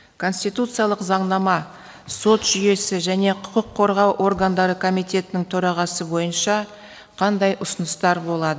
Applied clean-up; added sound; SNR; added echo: none; none; none; none.